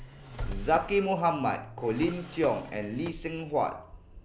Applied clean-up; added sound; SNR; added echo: none; Drawer open or close + Accelerating, revving, vroom; 11 dB; none.